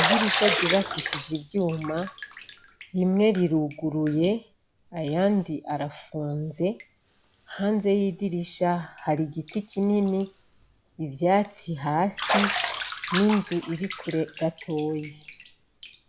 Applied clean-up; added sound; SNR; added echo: none; Bathtub (filling or washing); 7 dB; none.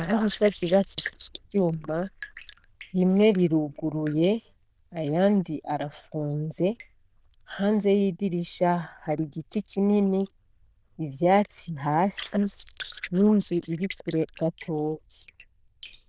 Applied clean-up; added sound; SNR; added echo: neural diffusion model UNIVERSE++.